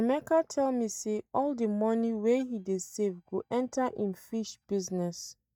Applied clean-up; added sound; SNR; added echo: neural mask model DeepFilterNet 3.